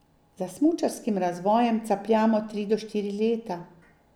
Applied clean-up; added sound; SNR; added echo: none; none; none; none.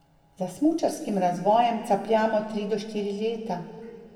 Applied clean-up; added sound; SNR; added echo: none; none; none; reverberation time 2.0 s.